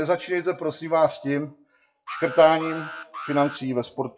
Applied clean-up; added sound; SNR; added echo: classical method WPE with log-MMSE.